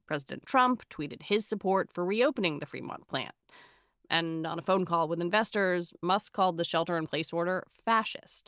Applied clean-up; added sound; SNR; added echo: none; none; none; none.